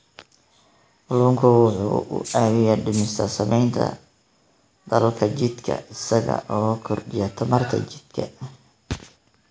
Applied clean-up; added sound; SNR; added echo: none; Rattle (instrument); 13 dB; none.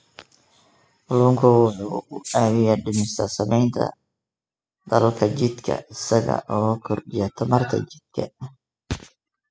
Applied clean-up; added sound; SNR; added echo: classical method spectral subtraction.